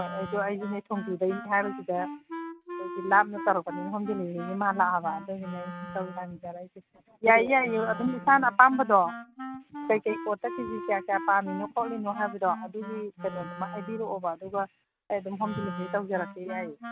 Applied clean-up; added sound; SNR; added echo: neural mask model RNNoise.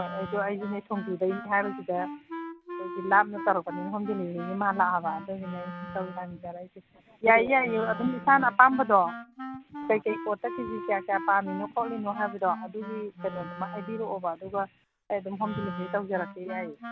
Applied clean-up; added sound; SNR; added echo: none; Wind instrument, woodwind instrument; 12 dB; none.